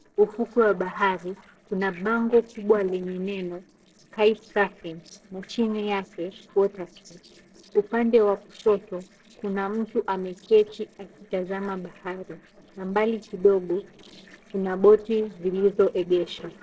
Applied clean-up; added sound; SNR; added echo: neural separator model SepFormer DNS4.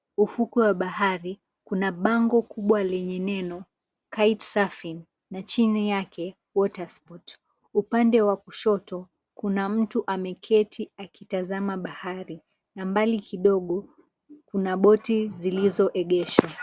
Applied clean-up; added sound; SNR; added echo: none; none; none; none.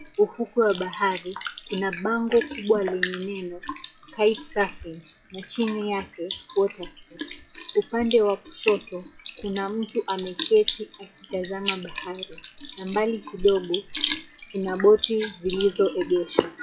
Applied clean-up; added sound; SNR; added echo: classical method WPE with log-MMSE.